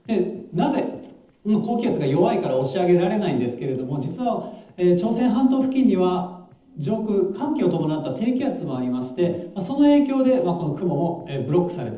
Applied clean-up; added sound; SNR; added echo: neural separator model SepFormer DNS4.